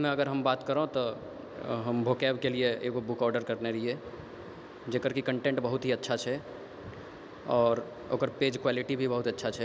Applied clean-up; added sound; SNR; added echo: none; none; none; none.